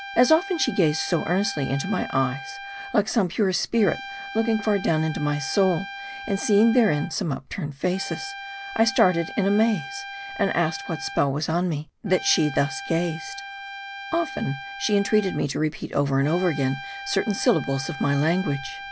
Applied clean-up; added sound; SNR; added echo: none; Trumpet; 13 dB; none.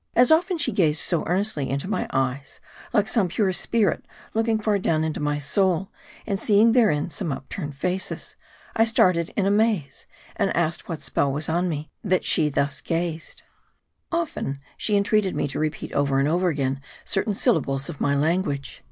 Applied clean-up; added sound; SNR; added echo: none; none; none; none.